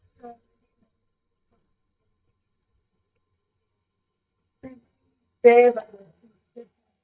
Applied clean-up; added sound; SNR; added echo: neural mask model DeepFilterNet 3.